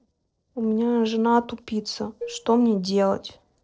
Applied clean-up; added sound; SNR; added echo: neural separator model SepFormer DNS4.